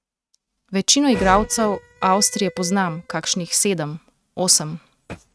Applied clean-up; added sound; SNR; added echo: neural mask model RNNoise.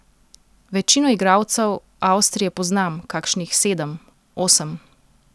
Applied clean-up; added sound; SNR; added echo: none; none; none; none.